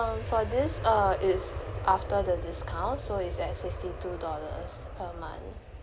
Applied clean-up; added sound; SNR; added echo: none; Aircraft; 6 dB; none.